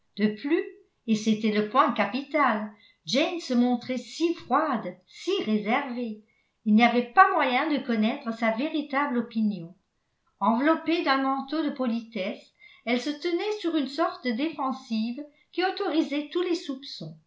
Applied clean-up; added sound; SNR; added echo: none; none; none; none.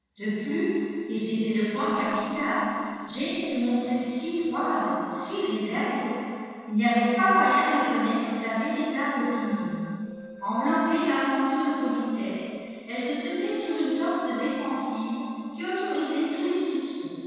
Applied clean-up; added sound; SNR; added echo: neural separator model SepFormer DNS4.